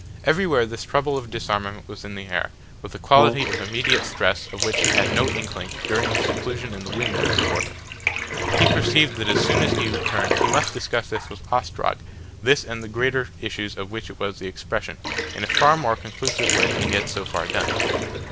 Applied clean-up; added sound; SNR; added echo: none; Bathtub (filling or washing) + Brass instrument; 1 dB; none.